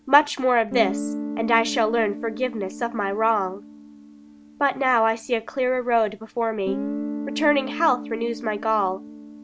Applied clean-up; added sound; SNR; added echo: none; Guitar; 10 dB; none.